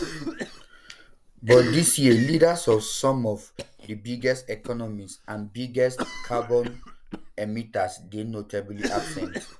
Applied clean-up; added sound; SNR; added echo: none; Cough; 10 dB; none.